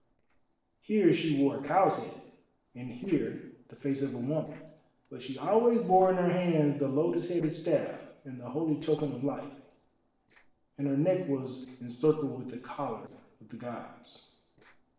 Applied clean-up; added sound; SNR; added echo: neural separator model SepFormer DNS4.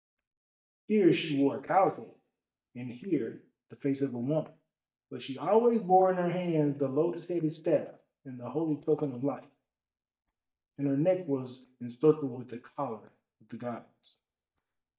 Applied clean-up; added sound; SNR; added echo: neural mask model DeepFilterNet 3.